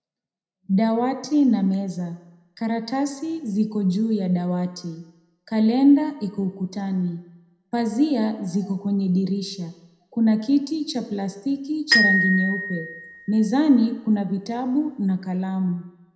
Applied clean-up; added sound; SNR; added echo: none; Glockenspiel; 3 dB; reverberation time 0.7 s.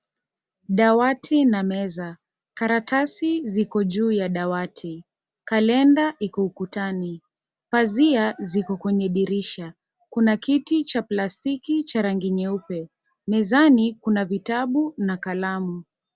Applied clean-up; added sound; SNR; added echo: none; none; none; none.